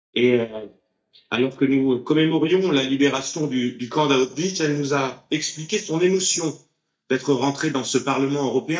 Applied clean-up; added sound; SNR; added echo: neural mask model DeepFilterNet 3.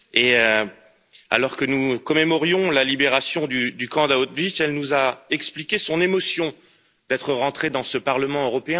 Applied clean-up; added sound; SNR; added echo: none; none; none; none.